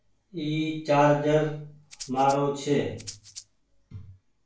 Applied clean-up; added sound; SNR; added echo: none; Rattle (instrument); 17 dB; reverberation time 0.4 s.